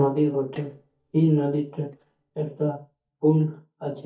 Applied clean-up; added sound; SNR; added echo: neural mask model DeepFilterNet 3.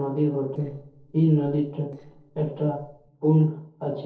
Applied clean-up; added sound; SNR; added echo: neural separator model SepFormer DNS4.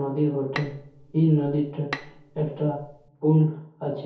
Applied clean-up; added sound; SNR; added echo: none; Bowed string instrument; 15 dB; reverberation time 0.6 s.